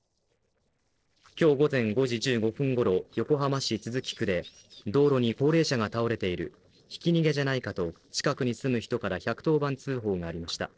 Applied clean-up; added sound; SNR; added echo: neural separator model SepFormer DNS4.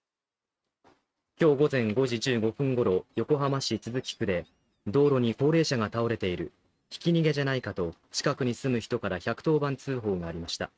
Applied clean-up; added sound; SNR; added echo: neural mask model RNNoise.